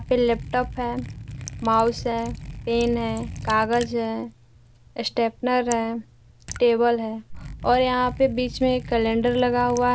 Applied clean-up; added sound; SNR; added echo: none; Liquid; 13 dB; none.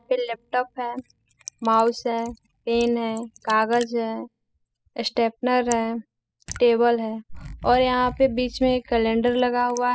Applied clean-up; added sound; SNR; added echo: classical method spectral subtraction.